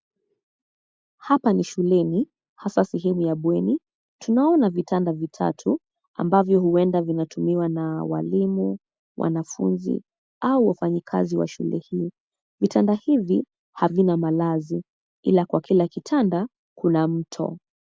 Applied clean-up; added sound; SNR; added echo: none; none; none; none.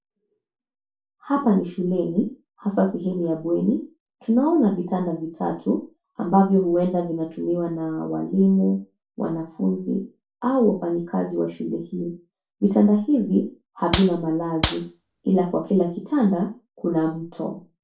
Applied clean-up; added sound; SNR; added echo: none; Clapping; 3 dB; reverberation time 0.3 s.